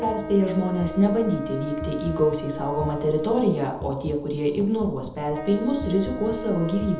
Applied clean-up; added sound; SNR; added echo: none; Wind instrument, woodwind instrument; 11 dB; reverberation time 0.7 s.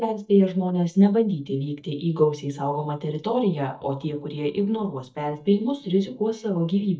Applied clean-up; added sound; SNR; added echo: neural mask model DeepFilterNet 3.